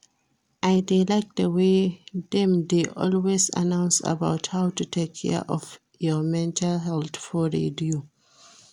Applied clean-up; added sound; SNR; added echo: none; none; none; none.